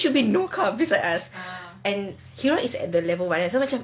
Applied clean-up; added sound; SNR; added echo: none; none; none; none.